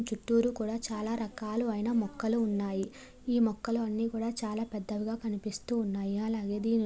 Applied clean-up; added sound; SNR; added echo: none; none; none; none.